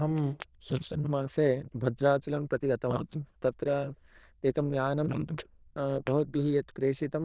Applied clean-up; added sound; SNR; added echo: neural diffusion model UNIVERSE++.